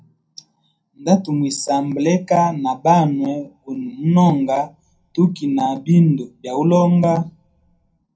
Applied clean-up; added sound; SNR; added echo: none; none; none; reverberation time 0.3 s.